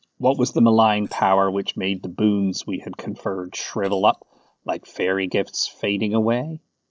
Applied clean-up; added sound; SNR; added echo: neural separator model SepFormer DNS4.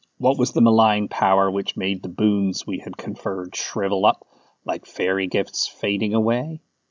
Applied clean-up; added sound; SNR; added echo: none; none; none; none.